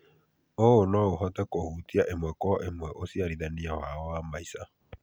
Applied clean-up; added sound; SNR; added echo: none; none; none; none.